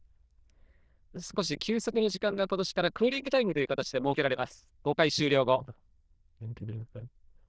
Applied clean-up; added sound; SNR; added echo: neural diffusion model UNIVERSE++.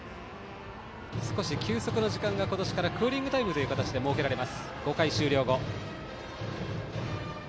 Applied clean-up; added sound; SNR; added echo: none; Wind instrument, woodwind instrument; 19 dB; none.